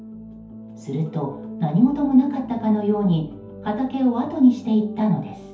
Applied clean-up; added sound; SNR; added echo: none; none; none; reverberation time 0.5 s.